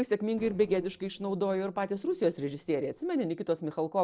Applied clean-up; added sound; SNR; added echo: neural separator model SepFormer DNS4.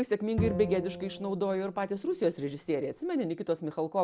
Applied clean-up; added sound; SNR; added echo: none; Bowed string instrument; 8 dB; none.